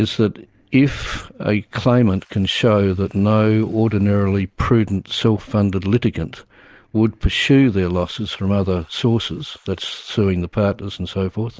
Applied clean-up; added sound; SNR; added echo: neural mask model Resemble Enhance denoiser.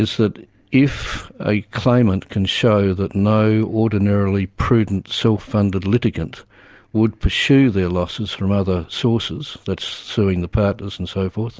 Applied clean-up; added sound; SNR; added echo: none; none; none; none.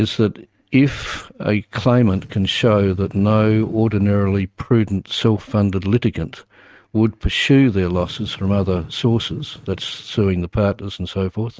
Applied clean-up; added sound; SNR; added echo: neural mask model RNNoise.